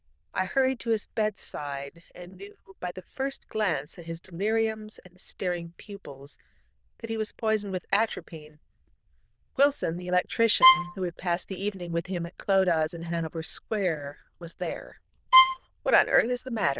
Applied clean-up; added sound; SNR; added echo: neural diffusion model UNIVERSE++.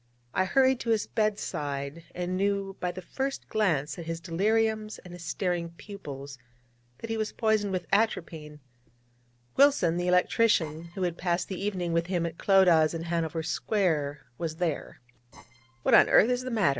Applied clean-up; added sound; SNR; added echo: neural separator model SepFormer DNS4.